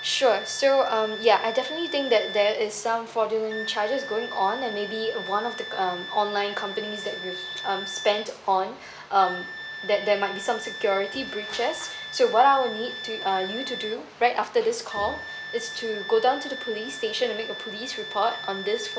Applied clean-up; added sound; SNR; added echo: none; Wind instrument, woodwind instrument; 11 dB; none.